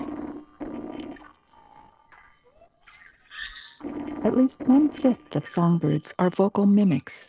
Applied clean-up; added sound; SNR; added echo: neural separator model SepFormer DNS4.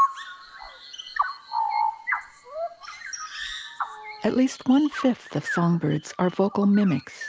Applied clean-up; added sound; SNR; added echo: none; none; none; none.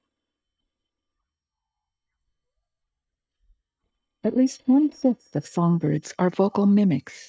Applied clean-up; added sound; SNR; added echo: neural mask model DeepFilterNet 3.